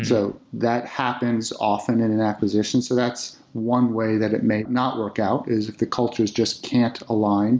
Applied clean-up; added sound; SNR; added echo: none; none; none; none.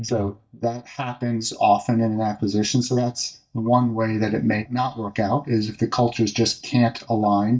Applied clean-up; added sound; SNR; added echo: neural mask model DeepFilterNet 3.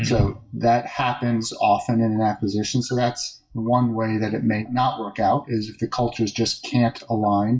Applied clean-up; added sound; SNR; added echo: classical method WPE with log-MMSE.